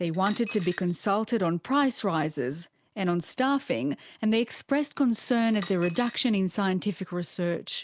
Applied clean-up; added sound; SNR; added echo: none; Coin (dropping); 18 dB; none.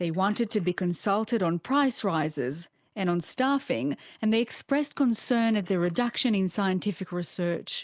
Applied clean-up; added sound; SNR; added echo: neural mask model Resemble Enhance denoiser.